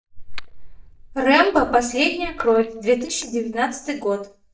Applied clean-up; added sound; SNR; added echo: neural mask model DeepFilterNet 3.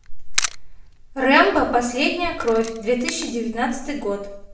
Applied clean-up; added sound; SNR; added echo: none; Camera; 13 dB; reverberation time 0.6 s.